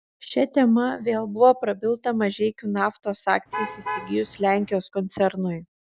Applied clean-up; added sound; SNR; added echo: none; Alarm / Truck; 10 dB; none.